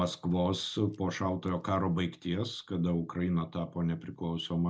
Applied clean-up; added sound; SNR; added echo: none; none; none; none.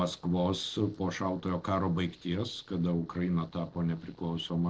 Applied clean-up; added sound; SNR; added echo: neural separator model SepFormer DNS4.